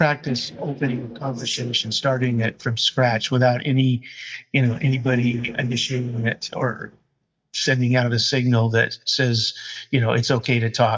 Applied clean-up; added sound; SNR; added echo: neural mask model DeepFilterNet 3.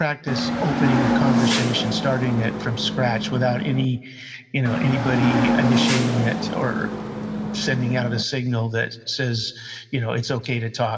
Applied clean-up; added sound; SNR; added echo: none; Hiss / Bus / Engine; -1 dB; reverberation time 0.9 s.